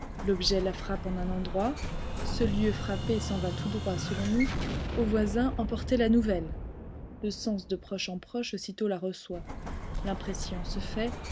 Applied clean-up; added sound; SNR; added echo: none; Explosion; 3 dB; none.